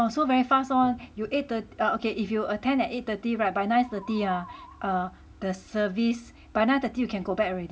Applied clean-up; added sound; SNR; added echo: none; Musical instrument; 19 dB; none.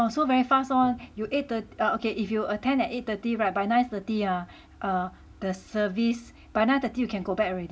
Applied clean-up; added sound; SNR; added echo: none; none; none; none.